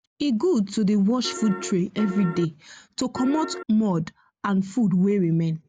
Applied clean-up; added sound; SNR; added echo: none; Piano; 10 dB; none.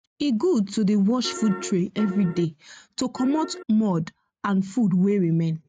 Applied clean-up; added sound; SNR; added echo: neural mask model RNNoise.